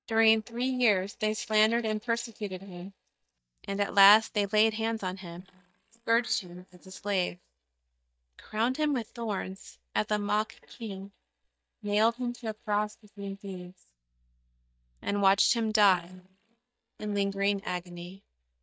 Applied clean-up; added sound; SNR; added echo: neural mask model DeepFilterNet 3.